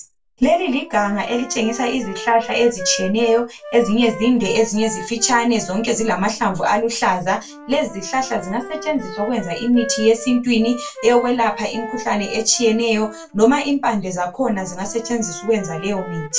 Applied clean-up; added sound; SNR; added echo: none; Wind instrument, woodwind instrument; 15 dB; reverberation time 0.2 s.